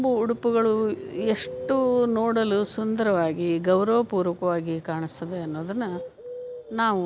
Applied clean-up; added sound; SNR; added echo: none; Bird; 18 dB; none.